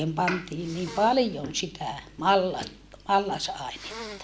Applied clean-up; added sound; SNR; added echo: none; Sneeze; 19 dB; none.